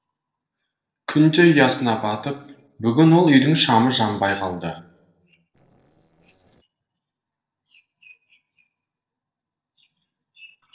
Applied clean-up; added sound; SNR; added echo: neural separator model SepFormer DNS4.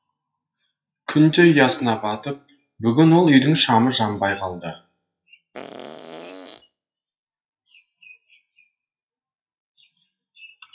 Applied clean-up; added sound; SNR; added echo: classical method WPE with log-MMSE.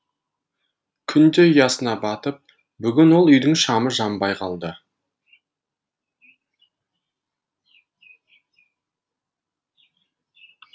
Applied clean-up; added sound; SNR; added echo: none; none; none; none.